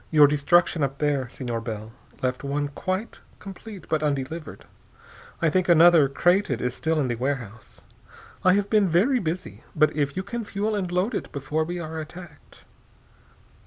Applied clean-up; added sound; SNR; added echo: none; none; none; none.